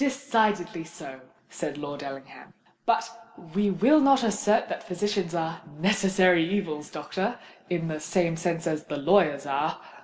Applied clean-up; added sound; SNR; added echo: none; none; none; none.